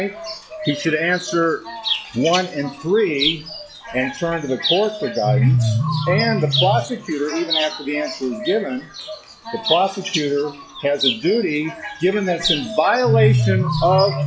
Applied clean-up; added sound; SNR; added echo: classical method log-MMSE.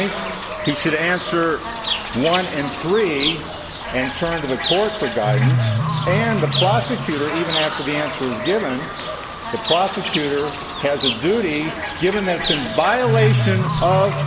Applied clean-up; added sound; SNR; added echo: none; Bird / Fowl; 2 dB; none.